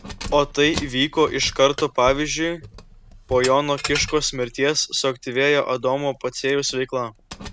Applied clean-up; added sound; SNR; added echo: none; Keys jangling; 14 dB; none.